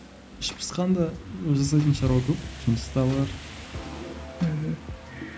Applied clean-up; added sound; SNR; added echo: none; Rain; 15 dB; none.